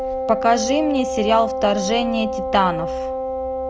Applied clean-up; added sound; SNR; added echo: none; Wind instrument, woodwind instrument; 3 dB; none.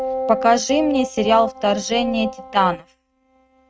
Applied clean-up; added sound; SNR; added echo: neural mask model RNNoise.